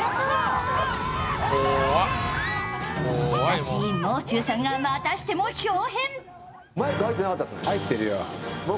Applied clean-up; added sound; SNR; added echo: none; none; none; none.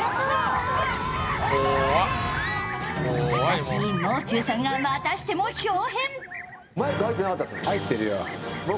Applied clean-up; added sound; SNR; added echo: none; Livestock, farm animals, working animals; 15 dB; none.